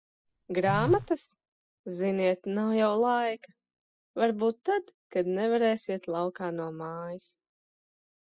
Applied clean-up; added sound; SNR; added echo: classical method spectral subtraction.